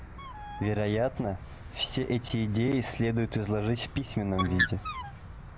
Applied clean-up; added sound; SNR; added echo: none; Bird; 8 dB; none.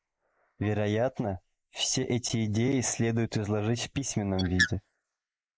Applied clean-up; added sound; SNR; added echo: neural mask model Resemble Enhance denoiser.